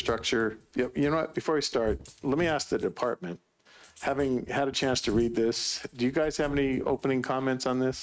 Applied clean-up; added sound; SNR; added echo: neural mask model RNNoise.